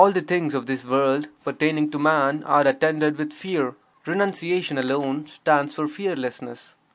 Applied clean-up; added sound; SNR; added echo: none; none; none; none.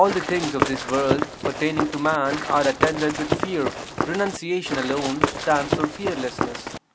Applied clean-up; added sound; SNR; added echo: none; Run; 2 dB; none.